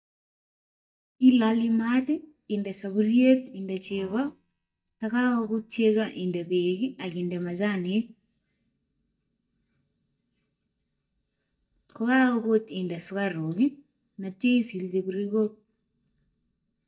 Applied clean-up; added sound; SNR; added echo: neural mask model DeepFilterNet 3.